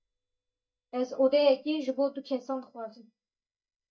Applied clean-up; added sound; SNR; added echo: neural mask model DeepFilterNet 3.